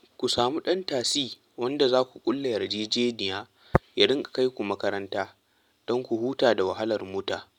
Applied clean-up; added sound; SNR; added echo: none; Tap; 8 dB; none.